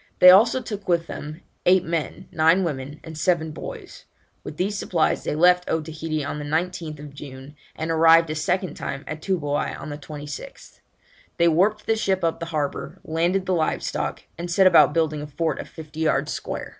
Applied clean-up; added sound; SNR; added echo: none; none; none; none.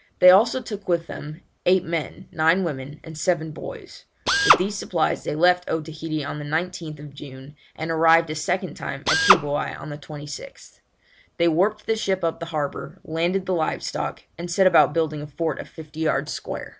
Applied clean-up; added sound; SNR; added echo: none; Drill; -3 dB; none.